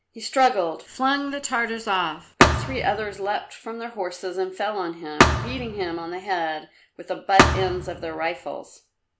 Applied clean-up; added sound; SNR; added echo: none; Thump, thud; -3 dB; none.